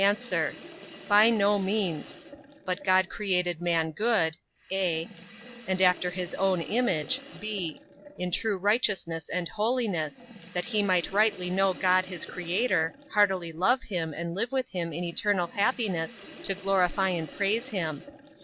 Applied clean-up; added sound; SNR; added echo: none; Sink (filling or washing); 18 dB; none.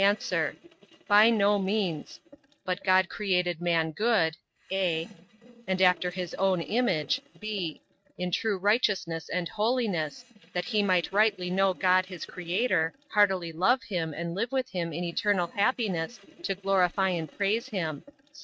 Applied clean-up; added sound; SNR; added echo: neural mask model RNNoise.